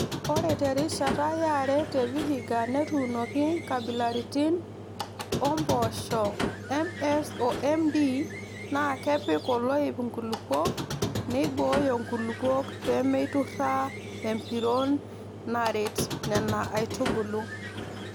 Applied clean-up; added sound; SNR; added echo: none; Squeak; 6 dB; none.